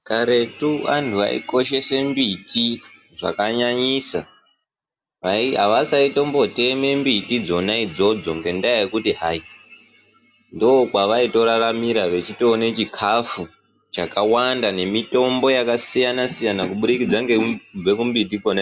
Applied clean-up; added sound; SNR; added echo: none; none; none; none.